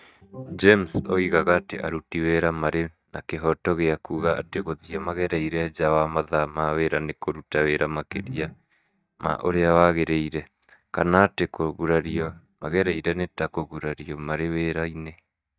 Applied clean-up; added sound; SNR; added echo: neural mask model DeepFilterNet 3.